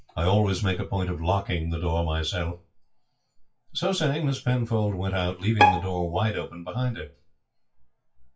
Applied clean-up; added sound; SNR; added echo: classical method WPE with log-MMSE.